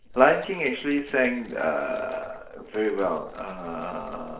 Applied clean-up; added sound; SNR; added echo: neural separator model SepFormer DNS4.